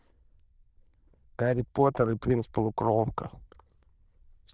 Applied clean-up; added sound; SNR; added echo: neural diffusion model UNIVERSE++.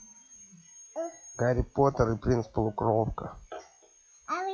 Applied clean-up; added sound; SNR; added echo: classical method log-MMSE.